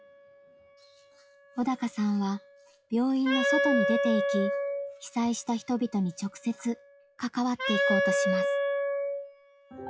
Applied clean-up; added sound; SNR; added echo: classical method log-MMSE.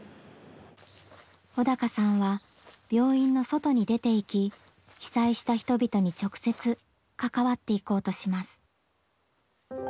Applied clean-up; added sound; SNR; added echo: none; none; none; none.